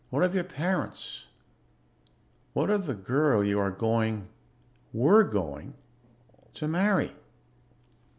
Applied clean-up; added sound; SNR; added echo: none; none; none; none.